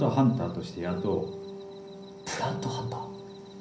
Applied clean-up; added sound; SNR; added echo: none; none; none; reverberation time 0.6 s.